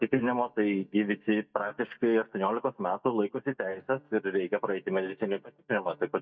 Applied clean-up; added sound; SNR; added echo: neural mask model DeepFilterNet 3.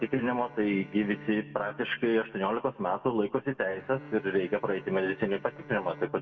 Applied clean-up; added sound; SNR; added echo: none; Bowed string instrument; 20 dB; reverberation time 0.7 s.